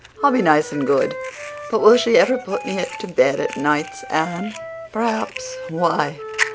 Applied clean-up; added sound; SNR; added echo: none; Fire + Wind instrument, woodwind instrument; 11 dB; none.